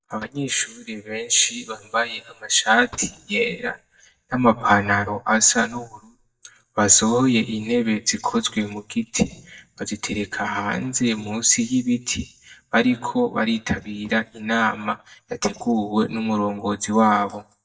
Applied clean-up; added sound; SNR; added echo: neural mask model DeepFilterNet 3.